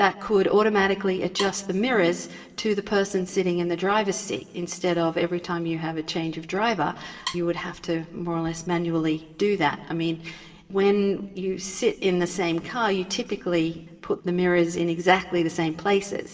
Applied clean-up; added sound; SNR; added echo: none; Wood; 14 dB; reverberation time 1.4 s.